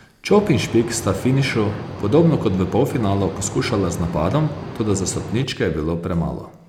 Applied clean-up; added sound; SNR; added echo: none; Boat, Water vehicle; 11 dB; none.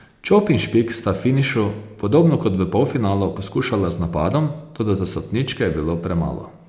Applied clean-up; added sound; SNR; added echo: none; none; none; none.